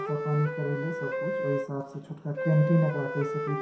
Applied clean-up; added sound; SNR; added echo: none; Wind instrument, woodwind instrument; 4 dB; reverberation time 0.7 s.